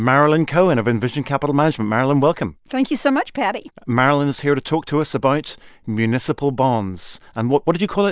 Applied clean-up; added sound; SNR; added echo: none; none; none; none.